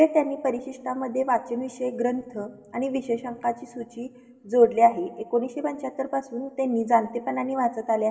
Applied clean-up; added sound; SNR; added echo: none; none; none; reverberation time 0.9 s.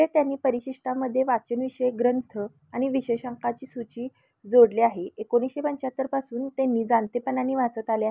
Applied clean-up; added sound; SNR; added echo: none; none; none; none.